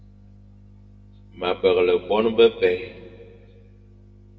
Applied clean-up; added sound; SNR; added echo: none; none; none; reverberation time 1.3 s.